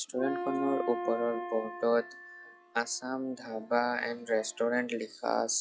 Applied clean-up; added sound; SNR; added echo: classical method log-MMSE.